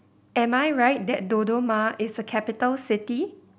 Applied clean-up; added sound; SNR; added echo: none; none; none; none.